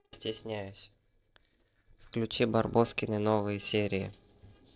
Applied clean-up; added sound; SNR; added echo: neural separator model SepFormer DNS4.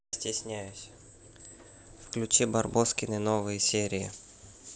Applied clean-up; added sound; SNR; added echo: none; none; none; none.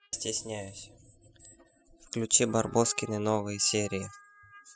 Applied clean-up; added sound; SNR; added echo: classical method spectral subtraction.